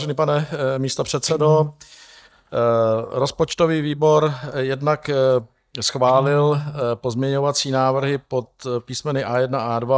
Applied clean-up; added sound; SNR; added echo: neural mask model DeepFilterNet 3.